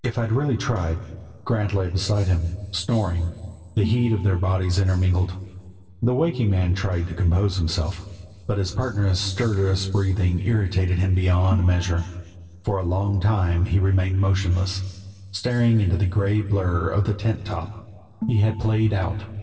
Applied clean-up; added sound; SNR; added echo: neural separator model SepFormer DNS4.